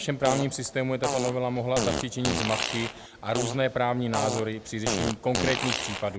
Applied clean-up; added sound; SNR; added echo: none; Fart; 4 dB; none.